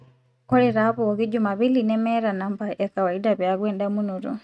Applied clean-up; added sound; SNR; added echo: neural mask model RNNoise.